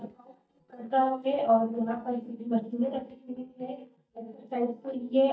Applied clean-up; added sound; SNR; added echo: neural mask model DeepFilterNet 3.